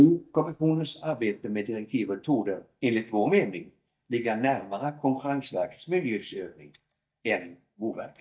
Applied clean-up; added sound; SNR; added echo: neural mask model DeepFilterNet 3.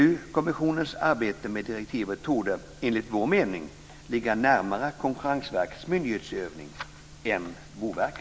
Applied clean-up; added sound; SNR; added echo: none; none; none; none.